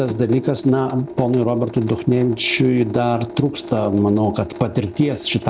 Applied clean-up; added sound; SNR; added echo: none; Drip / Sink (filling or washing) / Water tap, faucet; 15 dB; none.